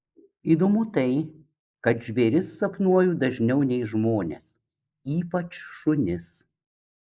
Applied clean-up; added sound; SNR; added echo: neural mask model Resemble Enhance denoiser.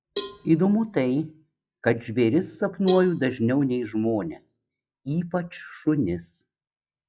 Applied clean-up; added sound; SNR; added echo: classical method log-MMSE.